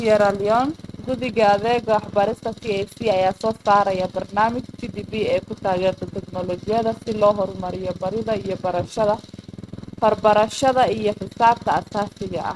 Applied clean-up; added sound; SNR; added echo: neural mask model RNNoise.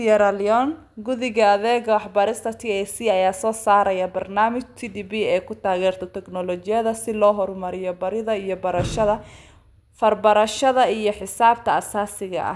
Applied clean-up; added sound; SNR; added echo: none; none; none; none.